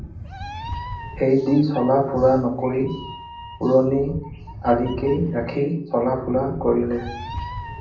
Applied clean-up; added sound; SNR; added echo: none; Meow; 12 dB; reverberation time 0.6 s.